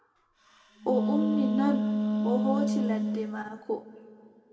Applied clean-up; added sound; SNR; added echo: none; Wind instrument, woodwind instrument; -4 dB; reverberation time 1.9 s.